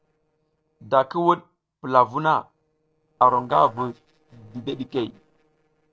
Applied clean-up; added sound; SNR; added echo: neural separator model SepFormer DNS4.